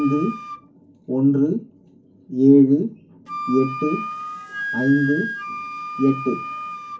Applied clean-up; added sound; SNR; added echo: none; Wind instrument, woodwind instrument; 10 dB; reverberation time 0.4 s.